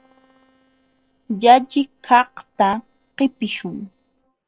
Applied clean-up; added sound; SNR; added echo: neural separator model SepFormer DNS4.